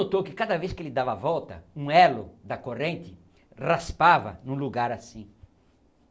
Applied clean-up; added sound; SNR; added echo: none; none; none; none.